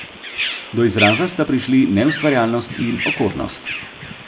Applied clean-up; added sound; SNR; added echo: none; Bird vocalization, bird call, bird song; 8 dB; reverberation time 0.5 s.